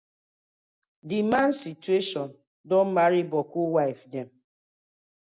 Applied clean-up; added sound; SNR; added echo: none; none; none; none.